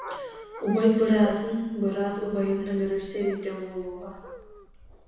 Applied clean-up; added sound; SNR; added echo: none; Dog; 16 dB; reverberation time 1.1 s.